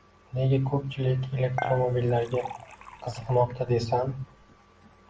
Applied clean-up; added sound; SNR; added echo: none; Dishes, pots, and pans / Chink, clink; 10 dB; none.